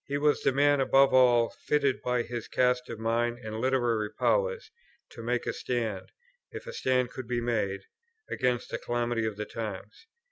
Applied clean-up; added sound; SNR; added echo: none; none; none; none.